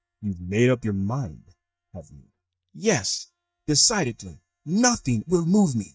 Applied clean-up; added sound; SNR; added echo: neural mask model DeepFilterNet 3.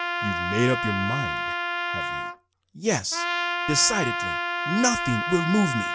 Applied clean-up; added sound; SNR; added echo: none; Trumpet; 1 dB; none.